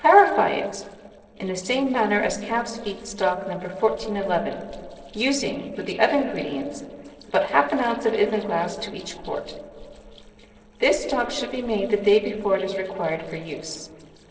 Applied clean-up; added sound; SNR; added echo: neural separator model SepFormer DNS4.